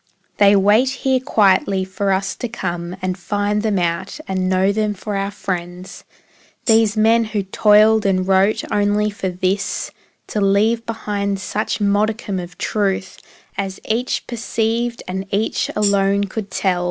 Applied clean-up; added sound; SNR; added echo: none; Tambourine; 7 dB; none.